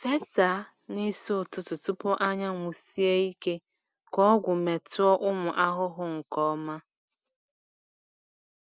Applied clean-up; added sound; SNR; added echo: none; none; none; none.